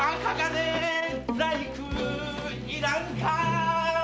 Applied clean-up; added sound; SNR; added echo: none; Bowed string instrument; 12 dB; none.